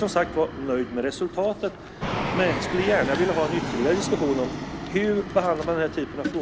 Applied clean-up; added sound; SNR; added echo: none; Fixed-wing aircraft, airplane; 6 dB; none.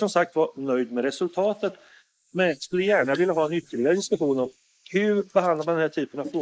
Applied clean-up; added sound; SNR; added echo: neural mask model Resemble Enhance denoiser.